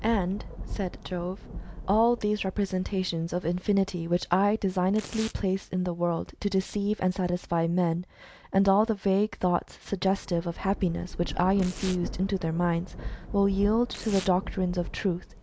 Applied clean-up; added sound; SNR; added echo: none; Thunder / Rain + Tearing; 13 dB; none.